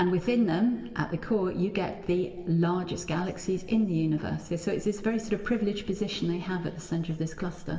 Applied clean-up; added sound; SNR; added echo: none; none; none; reverberation time 1.7 s.